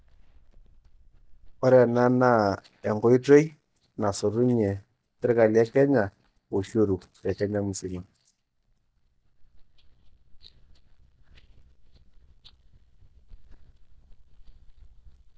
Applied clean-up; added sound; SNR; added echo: neural mask model DeepFilterNet 3.